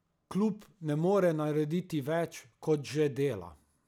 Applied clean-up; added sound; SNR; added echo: none; none; none; none.